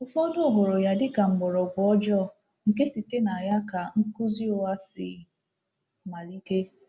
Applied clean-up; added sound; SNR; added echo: none; none; none; none.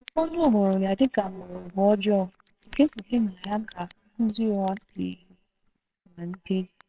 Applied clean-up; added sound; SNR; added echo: neural separator model SepFormer WHAMR!.